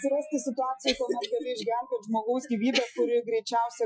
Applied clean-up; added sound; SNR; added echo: classical method Wiener filter.